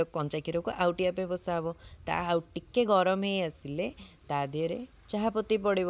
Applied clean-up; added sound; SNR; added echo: none; none; none; none.